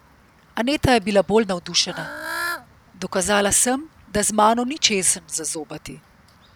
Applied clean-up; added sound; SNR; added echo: none; Bird / Fowl; 16 dB; none.